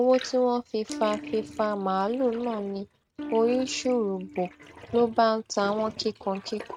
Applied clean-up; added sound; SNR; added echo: neural mask model RNNoise.